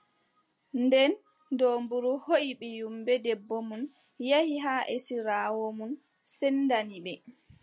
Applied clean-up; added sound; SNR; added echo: none; none; none; none.